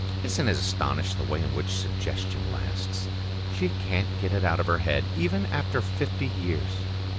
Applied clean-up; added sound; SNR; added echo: none; Mechanical fan; -1 dB; none.